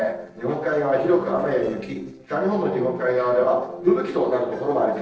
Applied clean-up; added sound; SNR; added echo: neural separator model SepFormer DNS4.